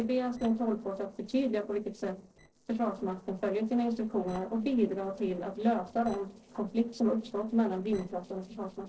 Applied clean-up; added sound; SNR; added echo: neural separator model SepFormer DNS4.